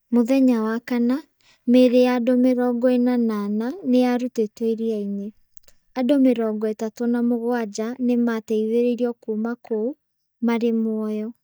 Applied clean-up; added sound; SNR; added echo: neural mask model DeepFilterNet 3.